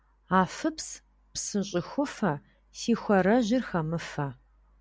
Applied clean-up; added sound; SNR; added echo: none; none; none; none.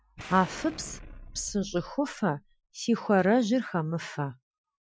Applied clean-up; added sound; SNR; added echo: classical method Wiener filter.